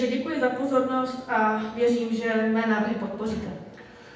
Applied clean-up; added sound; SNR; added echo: none; none; none; reverberation time 0.8 s.